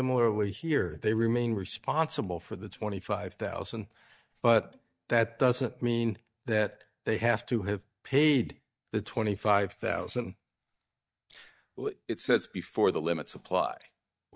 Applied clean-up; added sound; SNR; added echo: neural mask model DeepFilterNet 3.